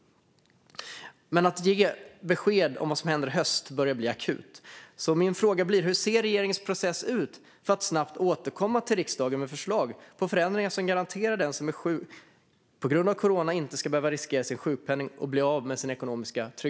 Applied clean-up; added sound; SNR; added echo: none; none; none; none.